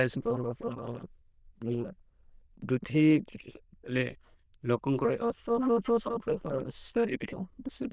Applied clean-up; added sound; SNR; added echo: neural diffusion model UNIVERSE++.